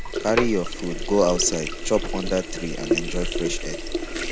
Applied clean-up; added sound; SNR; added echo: none; Sink (filling or washing); 1 dB; none.